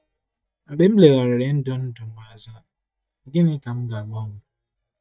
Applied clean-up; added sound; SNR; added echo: neural mask model DeepFilterNet 3.